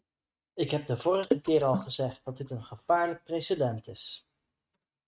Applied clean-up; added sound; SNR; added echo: neural mask model RNNoise.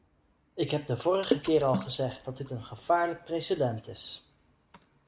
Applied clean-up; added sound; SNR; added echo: none; Water / Splash, splatter; 7 dB; none.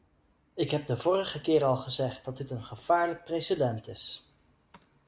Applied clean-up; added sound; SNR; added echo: none; none; none; none.